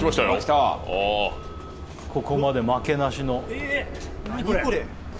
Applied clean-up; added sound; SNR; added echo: none; Truck; 11 dB; none.